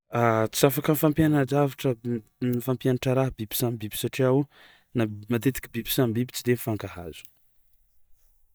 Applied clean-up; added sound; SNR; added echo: neural mask model DeepFilterNet 3.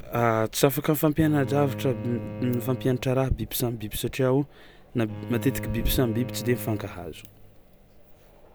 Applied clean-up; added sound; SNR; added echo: none; Bowed string instrument; 11 dB; none.